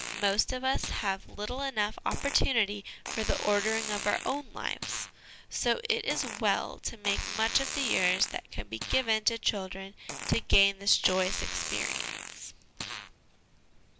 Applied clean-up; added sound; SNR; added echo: none; Fart; 9 dB; none.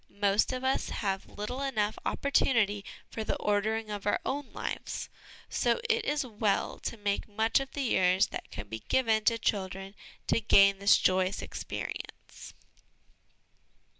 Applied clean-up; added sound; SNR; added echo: none; none; none; none.